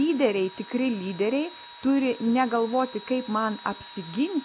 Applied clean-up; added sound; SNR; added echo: none; Engine / Drill; 18 dB; none.